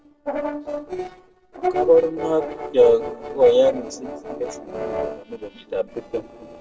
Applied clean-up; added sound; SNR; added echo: neural separator model SepFormer DNS4.